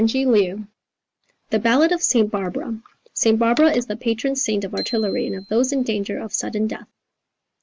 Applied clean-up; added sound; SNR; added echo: none; Bicycle bell; 18 dB; none.